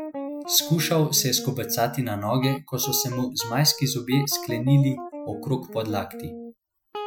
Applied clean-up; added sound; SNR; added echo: classical method Wiener filter.